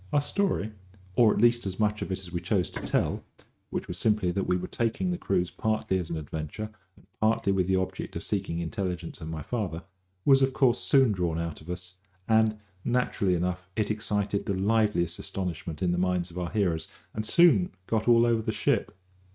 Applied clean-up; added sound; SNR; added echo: neural mask model RNNoise.